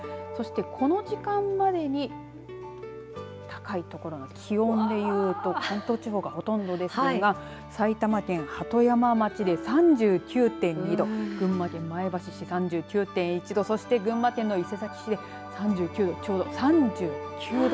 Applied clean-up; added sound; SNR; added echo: none; none; none; none.